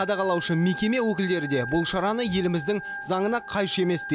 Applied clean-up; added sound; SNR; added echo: none; Organ; 12 dB; none.